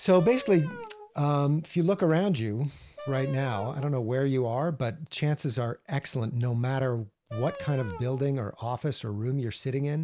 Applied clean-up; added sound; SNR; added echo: none; Wind instrument, woodwind instrument; 17 dB; none.